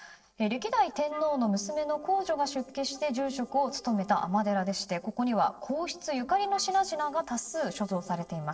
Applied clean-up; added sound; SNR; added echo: neural separator model SepFormer DNS4.